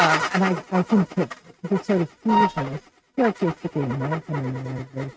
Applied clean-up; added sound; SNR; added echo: neural mask model RNNoise.